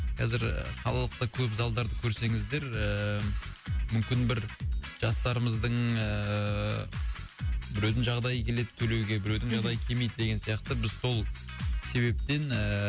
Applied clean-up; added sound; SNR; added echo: none; none; none; none.